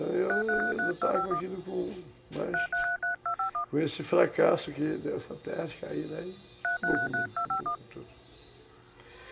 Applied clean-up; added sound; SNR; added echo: none; Telephone; -2 dB; reverberation time 0.3 s.